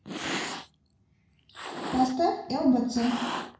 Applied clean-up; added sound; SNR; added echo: none; Cat; 8 dB; reverberation time 0.5 s.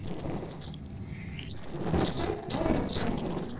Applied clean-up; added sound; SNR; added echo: neural separator model SepFormer DNS4.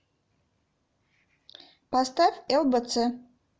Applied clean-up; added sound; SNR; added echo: none; none; none; none.